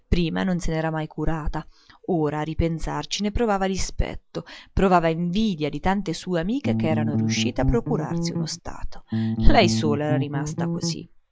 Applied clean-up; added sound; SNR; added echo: none; Bass guitar; 1 dB; none.